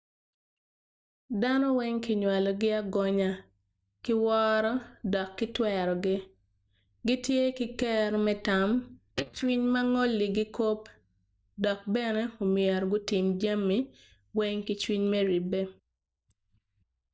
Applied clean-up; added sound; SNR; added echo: neural mask model DeepFilterNet 3.